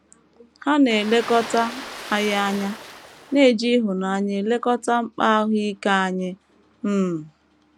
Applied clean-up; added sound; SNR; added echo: none; Ocean; 13 dB; none.